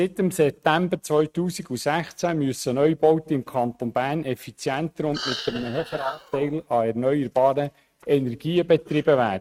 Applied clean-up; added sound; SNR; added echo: neural mask model RNNoise.